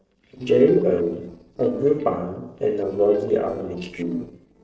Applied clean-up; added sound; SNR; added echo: neural separator model SepFormer DNS4.